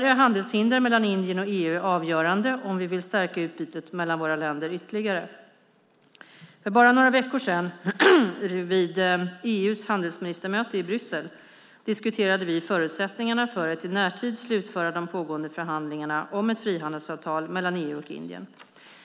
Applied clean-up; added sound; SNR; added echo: none; none; none; none.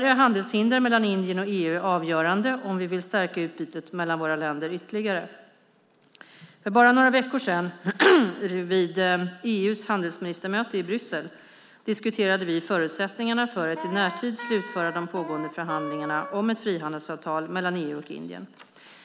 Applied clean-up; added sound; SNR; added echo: none; Wind instrument, woodwind instrument; 11 dB; none.